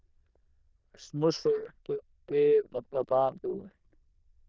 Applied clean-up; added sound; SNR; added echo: neural diffusion model UNIVERSE++.